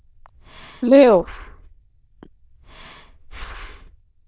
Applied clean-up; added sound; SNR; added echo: neural diffusion model UNIVERSE++.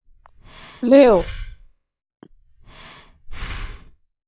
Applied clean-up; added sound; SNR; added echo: classical method log-MMSE.